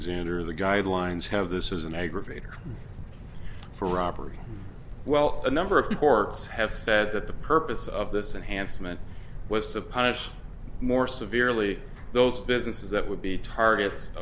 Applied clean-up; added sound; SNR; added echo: none; Fire; 18 dB; none.